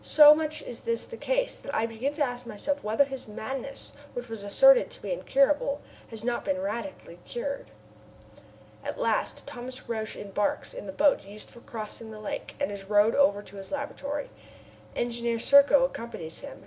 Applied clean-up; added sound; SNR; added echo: none; none; none; none.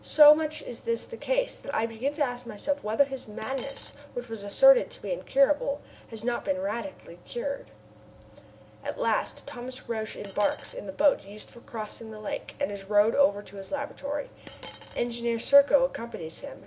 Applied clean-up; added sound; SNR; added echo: none; Coin (dropping); 17 dB; none.